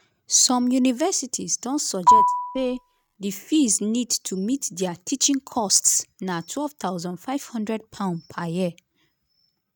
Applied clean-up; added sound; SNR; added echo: neural mask model RNNoise.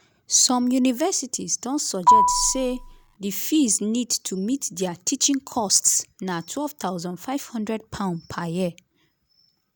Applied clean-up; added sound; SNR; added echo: none; Marimba, xylophone; -3 dB; none.